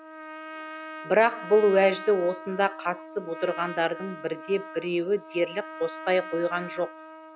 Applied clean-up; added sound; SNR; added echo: none; Trumpet; 13 dB; none.